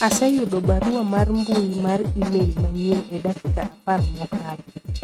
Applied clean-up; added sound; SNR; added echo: neural mask model RNNoise.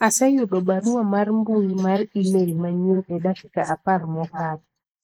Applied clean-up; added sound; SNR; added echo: neural mask model Resemble Enhance denoiser.